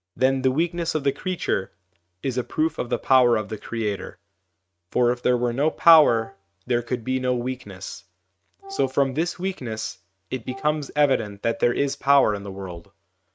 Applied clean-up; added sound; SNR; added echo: neural mask model RNNoise.